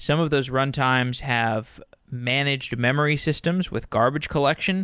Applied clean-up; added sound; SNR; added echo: none; none; none; none.